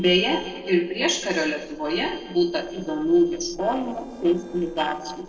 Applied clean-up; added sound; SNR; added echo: neural separator model SepFormer DNS4.